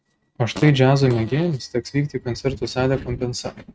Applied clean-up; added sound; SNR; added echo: neural mask model RNNoise.